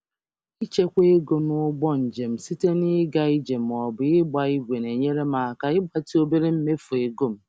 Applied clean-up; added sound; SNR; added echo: none; none; none; none.